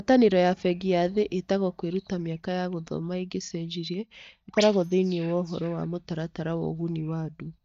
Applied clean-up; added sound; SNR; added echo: neural mask model DeepFilterNet 3.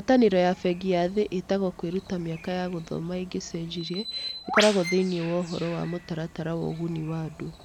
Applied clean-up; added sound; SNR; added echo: none; Bird + Bowed string instrument; 11 dB; none.